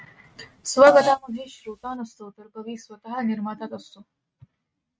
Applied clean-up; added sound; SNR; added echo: neural mask model RNNoise.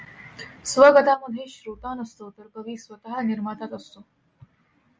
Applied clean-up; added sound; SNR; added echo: none; none; none; none.